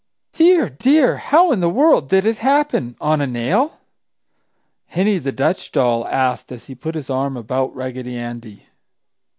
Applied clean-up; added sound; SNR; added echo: none; none; none; none.